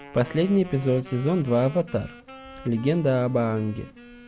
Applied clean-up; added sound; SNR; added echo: none; Wind instrument, woodwind instrument; 19 dB; none.